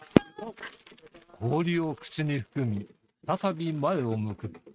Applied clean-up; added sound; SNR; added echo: neural mask model RNNoise.